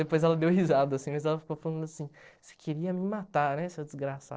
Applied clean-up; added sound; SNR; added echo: neural separator model SepFormer DNS4.